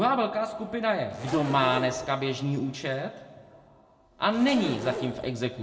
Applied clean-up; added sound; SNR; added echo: none; Zipper (clothing); 8 dB; reverberation time 0.7 s.